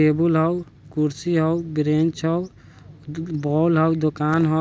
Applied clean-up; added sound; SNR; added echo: none; none; none; none.